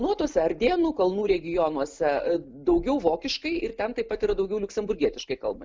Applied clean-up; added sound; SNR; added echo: none; none; none; none.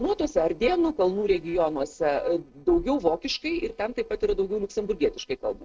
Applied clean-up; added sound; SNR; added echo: neural separator model SepFormer DNS4.